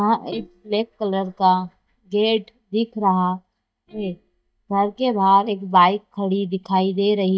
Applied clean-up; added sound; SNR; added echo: neural mask model DeepFilterNet 3.